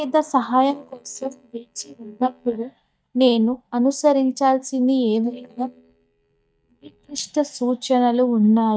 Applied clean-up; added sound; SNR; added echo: neural mask model DeepFilterNet 3.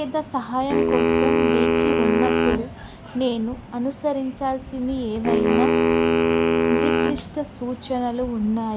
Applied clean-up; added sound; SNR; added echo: none; Wind instrument, woodwind instrument; -4 dB; none.